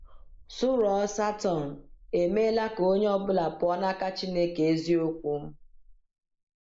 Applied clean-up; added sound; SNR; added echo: neural mask model Resemble Enhance denoiser.